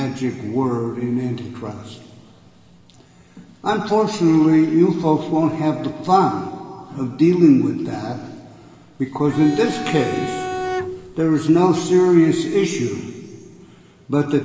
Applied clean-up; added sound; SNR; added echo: none; Bowed string instrument; 8 dB; reverberation time 2.8 s.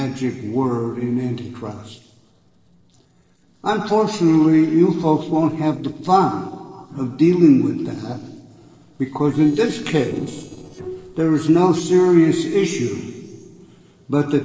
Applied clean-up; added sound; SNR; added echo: neural separator model SepFormer DNS4.